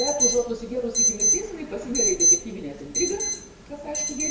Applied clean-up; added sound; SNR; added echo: none; Alarm; -4 dB; reverberation time 0.9 s.